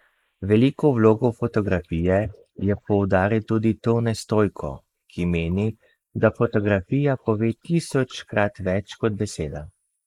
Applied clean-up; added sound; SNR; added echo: neural mask model Resemble Enhance denoiser.